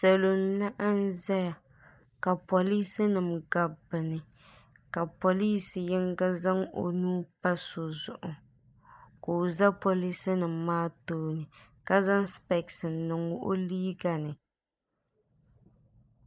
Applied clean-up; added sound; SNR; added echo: neural mask model Resemble Enhance denoiser.